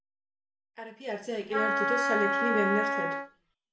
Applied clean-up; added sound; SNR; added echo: none; Wind instrument, woodwind instrument; -5 dB; reverberation time 0.4 s.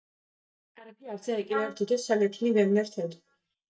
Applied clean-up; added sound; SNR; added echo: neural mask model DeepFilterNet 3.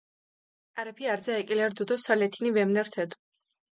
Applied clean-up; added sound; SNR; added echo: none; none; none; none.